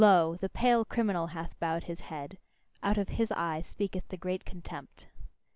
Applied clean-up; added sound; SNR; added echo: none; none; none; none.